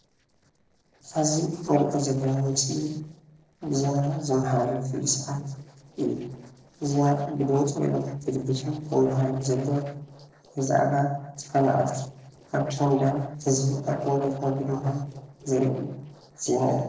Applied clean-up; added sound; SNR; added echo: neural separator model SepFormer DNS4.